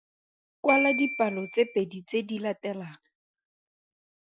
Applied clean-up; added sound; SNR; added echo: classical method Wiener filter.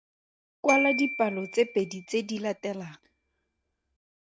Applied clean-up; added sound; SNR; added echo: none; Glockenspiel; 6 dB; none.